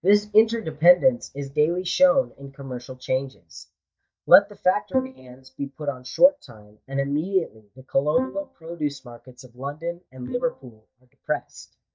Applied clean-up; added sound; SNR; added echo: neural mask model DeepFilterNet 3.